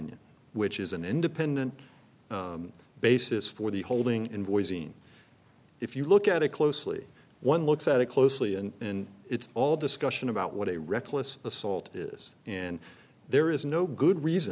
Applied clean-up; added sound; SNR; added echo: none; none; none; none.